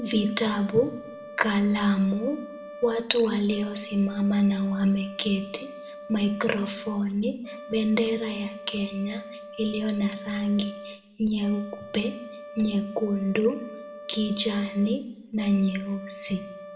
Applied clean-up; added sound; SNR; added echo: none; Brass instrument; 16 dB; reverberation time 0.7 s.